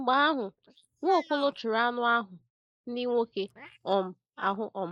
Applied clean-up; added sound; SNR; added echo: neural mask model Resemble Enhance denoiser.